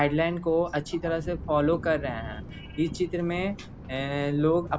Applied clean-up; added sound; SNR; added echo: none; Thunder; 12 dB; none.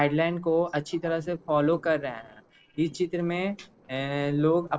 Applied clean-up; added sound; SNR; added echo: neural separator model SepFormer DNS4.